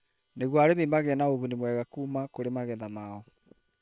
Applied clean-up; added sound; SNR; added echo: neural separator model SepFormer WHAM!.